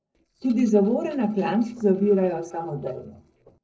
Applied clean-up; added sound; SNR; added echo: neural separator model SepFormer DNS4.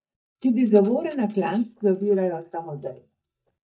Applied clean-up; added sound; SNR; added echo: neural mask model DeepFilterNet 3.